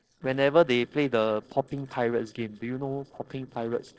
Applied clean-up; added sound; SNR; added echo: neural separator model SepFormer DNS4.